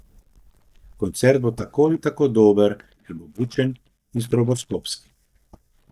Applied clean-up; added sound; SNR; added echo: neural mask model DeepFilterNet 3.